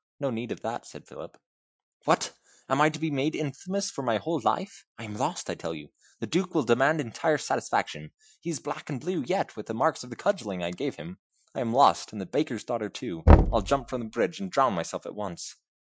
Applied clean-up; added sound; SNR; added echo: classical method Wiener filter.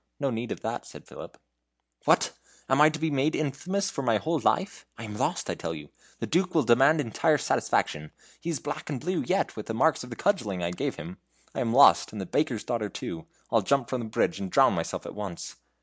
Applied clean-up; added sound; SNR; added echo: none; none; none; none.